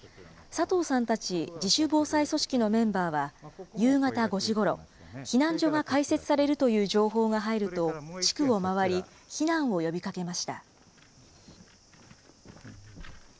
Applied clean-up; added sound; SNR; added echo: none; none; none; none.